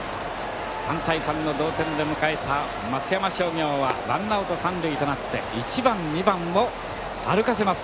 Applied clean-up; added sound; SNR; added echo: none; Mechanisms; 20 dB; none.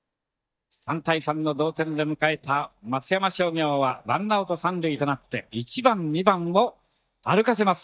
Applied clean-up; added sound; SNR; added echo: neural mask model DeepFilterNet 3.